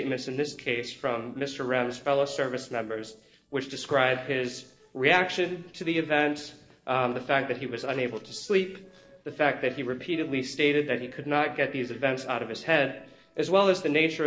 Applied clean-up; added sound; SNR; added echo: neural separator model SepFormer DNS4.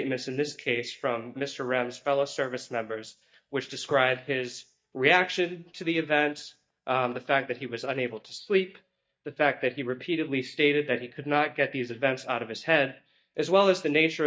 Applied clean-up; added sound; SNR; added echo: neural mask model DeepFilterNet 3.